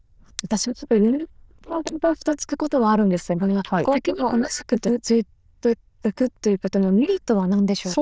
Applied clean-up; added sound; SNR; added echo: neural diffusion model UNIVERSE++.